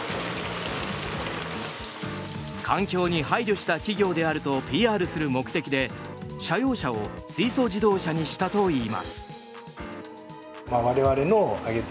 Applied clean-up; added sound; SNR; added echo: none; Piano / Organ; 15 dB; none.